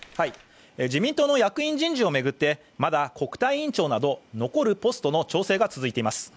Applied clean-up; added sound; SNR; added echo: none; none; none; none.